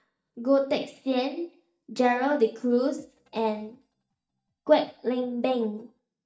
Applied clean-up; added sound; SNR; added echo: neural mask model DeepFilterNet 3.